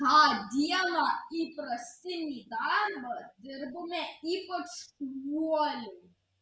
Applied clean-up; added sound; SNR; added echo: none; none; none; none.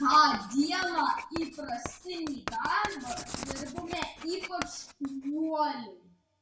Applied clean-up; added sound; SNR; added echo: none; Writing; 12 dB; reverberation time 0.3 s.